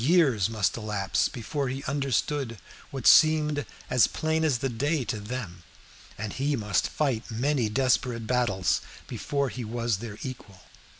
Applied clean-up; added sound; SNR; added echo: none; none; none; none.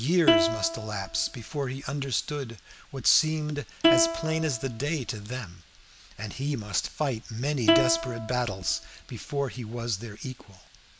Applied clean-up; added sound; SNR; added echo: none; Plucked string instrument; 1 dB; none.